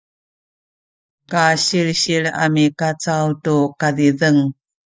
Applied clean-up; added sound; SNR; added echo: neural mask model DeepFilterNet 3.